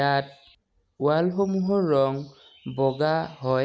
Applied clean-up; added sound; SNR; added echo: none; none; none; none.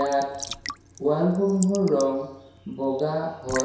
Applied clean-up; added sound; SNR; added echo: none; Raindrop / Drip / Trickle, dribble; 13 dB; reverberation time 0.7 s.